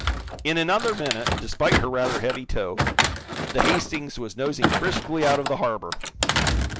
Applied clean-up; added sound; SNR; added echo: none; Thump, thud; 0 dB; none.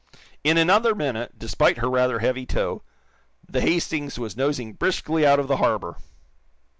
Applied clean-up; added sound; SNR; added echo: none; none; none; none.